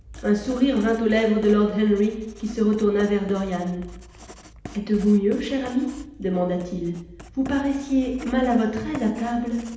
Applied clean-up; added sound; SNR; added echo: none; Writing; 19 dB; reverberation time 0.8 s.